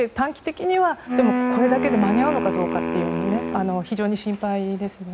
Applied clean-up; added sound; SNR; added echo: none; Wind instrument, woodwind instrument; 2 dB; none.